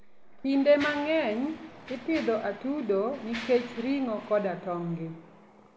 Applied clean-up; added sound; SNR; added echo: none; Mechanisms; 16 dB; none.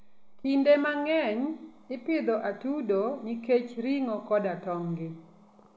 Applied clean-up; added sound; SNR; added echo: none; none; none; none.